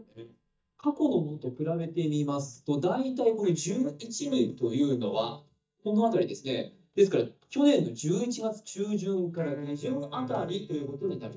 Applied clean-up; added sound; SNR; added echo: neural mask model DeepFilterNet 3.